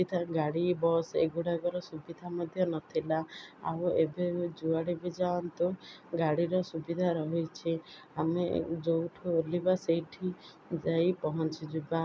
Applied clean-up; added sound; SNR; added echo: none; none; none; none.